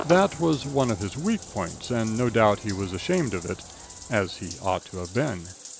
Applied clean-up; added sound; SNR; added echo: none; Bathtub (filling or washing) + Crowd / Cheering / Fireworks; 14 dB; none.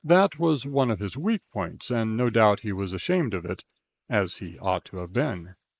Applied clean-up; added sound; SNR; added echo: neural mask model Resemble Enhance denoiser.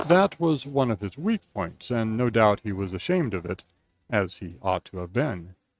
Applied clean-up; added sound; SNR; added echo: neural mask model RNNoise.